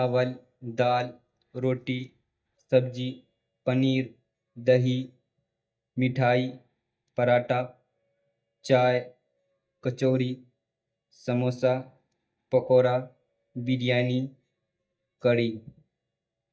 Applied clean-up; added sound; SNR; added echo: neural mask model DeepFilterNet 3.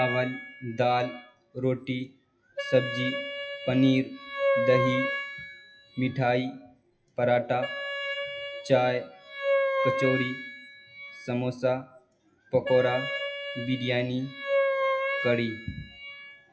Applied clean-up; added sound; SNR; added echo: classical method WPE with log-MMSE.